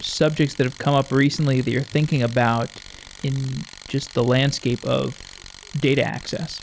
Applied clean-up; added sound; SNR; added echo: none; Tools; 19 dB; none.